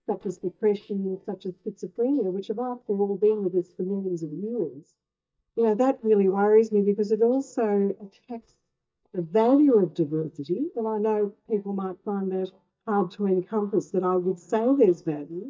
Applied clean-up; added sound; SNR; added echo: neural mask model DeepFilterNet 3.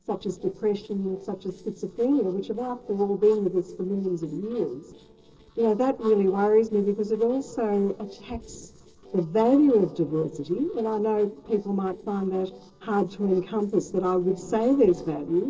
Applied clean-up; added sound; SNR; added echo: neural separator model SepFormer DNS4.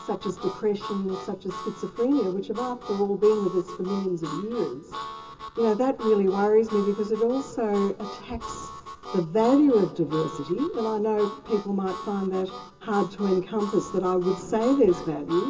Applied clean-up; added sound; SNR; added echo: none; Harmonica; 14 dB; reverberation time 0.2 s.